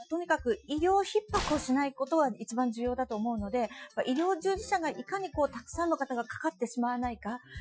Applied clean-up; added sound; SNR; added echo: classical method Wiener filter.